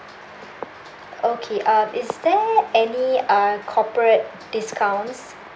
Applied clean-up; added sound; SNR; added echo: none; none; none; none.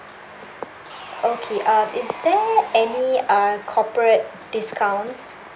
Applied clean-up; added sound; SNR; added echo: none; Sawing; 14 dB; none.